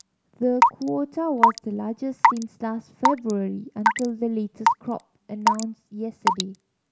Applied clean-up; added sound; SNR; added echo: none; Raindrop / Drip / Water tap, faucet; -3 dB; none.